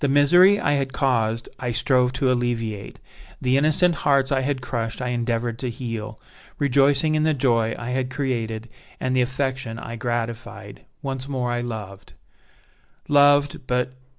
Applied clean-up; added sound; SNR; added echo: none; none; none; none.